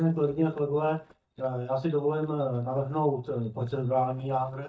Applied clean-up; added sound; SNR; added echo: neural mask model DeepFilterNet 3.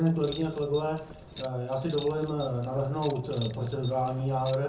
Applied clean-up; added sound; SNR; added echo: none; Keys jangling; 6 dB; reverberation time 0.5 s.